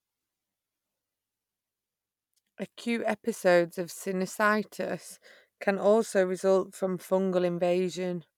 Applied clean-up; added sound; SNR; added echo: none; none; none; none.